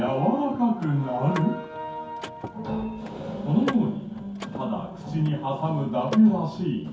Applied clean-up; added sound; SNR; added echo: none; Mechanisms / Car; 15 dB; reverberation time 0.6 s.